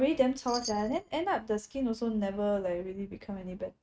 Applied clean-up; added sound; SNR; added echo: neural mask model RNNoise.